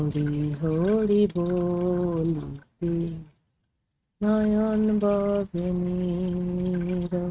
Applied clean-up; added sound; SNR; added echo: neural mask model RNNoise.